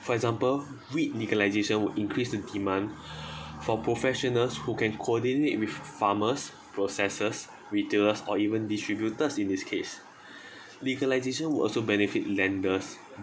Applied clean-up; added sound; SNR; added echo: none; none; none; none.